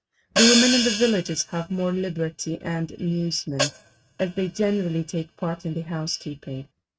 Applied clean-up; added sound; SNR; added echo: neural mask model RNNoise.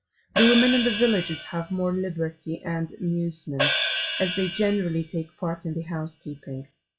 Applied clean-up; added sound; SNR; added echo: classical method log-MMSE.